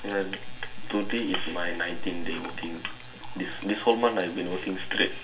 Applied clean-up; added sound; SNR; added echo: none; Liquid; 20 dB; reverberation time 0.2 s.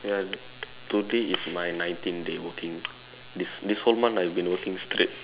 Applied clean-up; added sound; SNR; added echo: none; none; none; none.